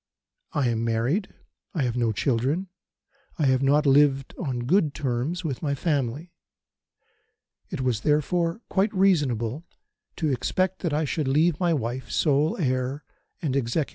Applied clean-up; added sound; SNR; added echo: none; none; none; none.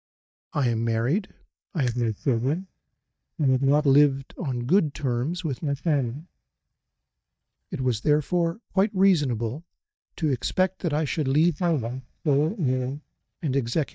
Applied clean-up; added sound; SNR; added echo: neural mask model DeepFilterNet 3.